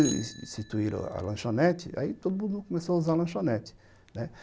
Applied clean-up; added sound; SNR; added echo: none; Bicycle bell; 18 dB; none.